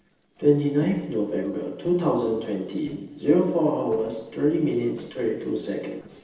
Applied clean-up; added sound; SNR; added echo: neural separator model SepFormer DNS4.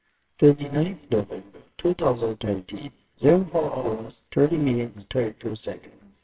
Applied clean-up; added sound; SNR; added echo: neural separator model SepFormer WHAMR!.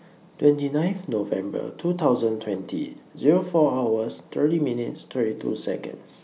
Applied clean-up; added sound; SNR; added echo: none; none; none; none.